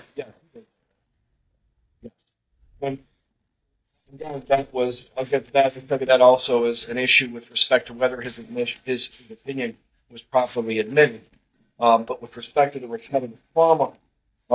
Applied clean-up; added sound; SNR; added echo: neural mask model DeepFilterNet 3.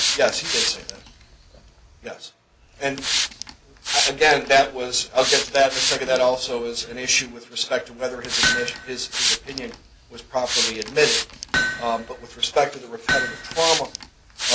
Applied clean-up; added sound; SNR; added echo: none; Hiss + Hammer; 2 dB; none.